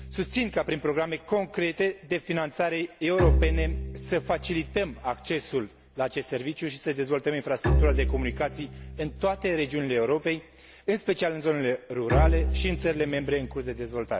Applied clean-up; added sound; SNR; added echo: none; Bowed string instrument; 3 dB; none.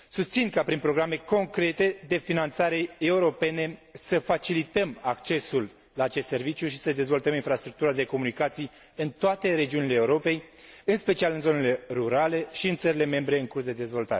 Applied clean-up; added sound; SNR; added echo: none; none; none; none.